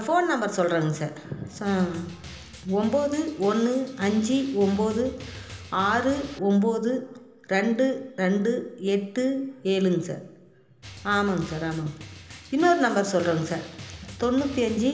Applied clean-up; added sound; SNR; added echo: none; Drum; 19 dB; reverberation time 0.8 s.